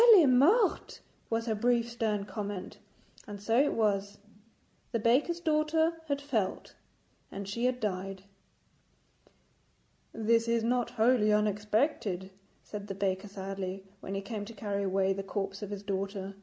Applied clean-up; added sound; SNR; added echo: none; none; none; none.